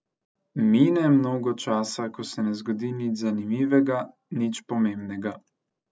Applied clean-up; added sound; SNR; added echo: none; none; none; none.